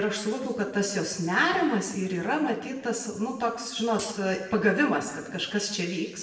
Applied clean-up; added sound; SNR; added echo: neural separator model SepFormer DNS4.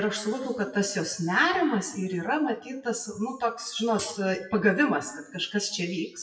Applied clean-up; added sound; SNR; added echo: classical method WPE with log-MMSE.